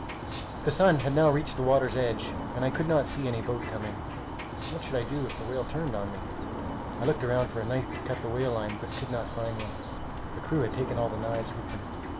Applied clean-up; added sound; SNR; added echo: none; Bird; 5 dB; none.